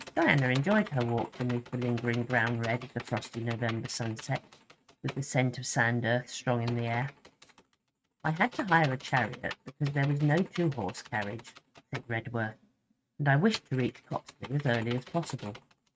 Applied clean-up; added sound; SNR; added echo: neural mask model RNNoise.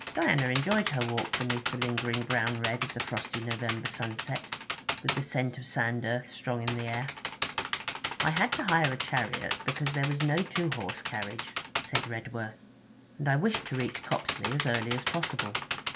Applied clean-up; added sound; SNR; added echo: none; Computer keyboard; 4 dB; none.